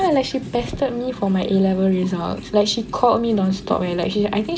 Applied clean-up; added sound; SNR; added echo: none; Writing + Liquid; 15 dB; none.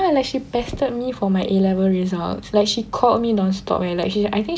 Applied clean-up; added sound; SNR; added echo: none; none; none; none.